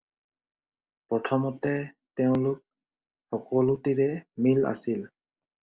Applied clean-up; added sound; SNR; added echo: none; none; none; none.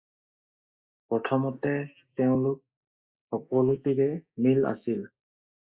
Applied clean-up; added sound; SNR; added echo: neural mask model Resemble Enhance denoiser.